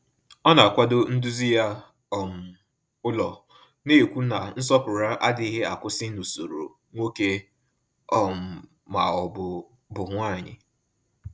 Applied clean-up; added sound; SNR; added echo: none; none; none; none.